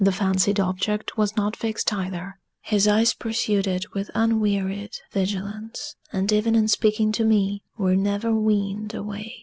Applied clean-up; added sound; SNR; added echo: none; none; none; none.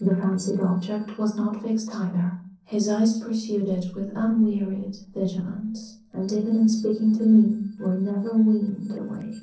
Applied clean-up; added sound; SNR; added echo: neural separator model SepFormer DNS4.